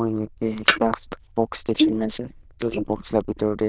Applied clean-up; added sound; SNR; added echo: neural diffusion model UNIVERSE++.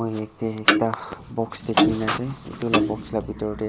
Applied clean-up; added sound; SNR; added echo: none; Clock; -1 dB; none.